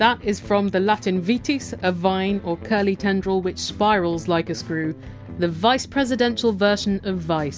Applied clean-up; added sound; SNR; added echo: none; none; none; none.